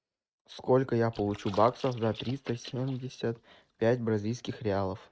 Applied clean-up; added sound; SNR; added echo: neural mask model RNNoise.